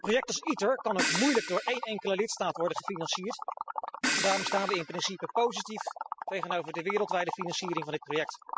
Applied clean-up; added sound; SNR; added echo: classical method spectral subtraction.